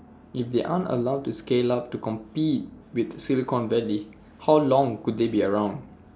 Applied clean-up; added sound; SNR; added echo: none; none; none; none.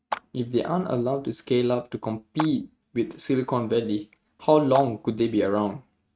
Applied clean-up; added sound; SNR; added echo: neural mask model RNNoise.